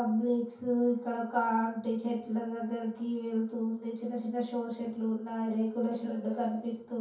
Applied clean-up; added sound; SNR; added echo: none; none; none; reverberation time 0.6 s.